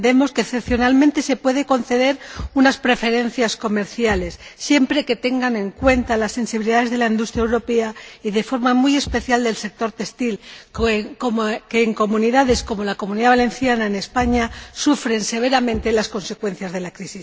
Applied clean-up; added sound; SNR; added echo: none; Thump, thud; 18 dB; none.